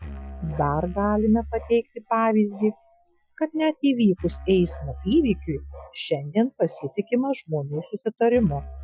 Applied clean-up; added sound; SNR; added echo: classical method Wiener filter.